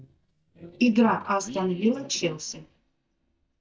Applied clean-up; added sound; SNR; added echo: neural mask model DeepFilterNet 3.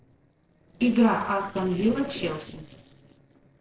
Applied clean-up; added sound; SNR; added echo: neural separator model SepFormer DNS4.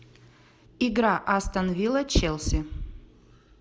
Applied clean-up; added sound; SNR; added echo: none; none; none; none.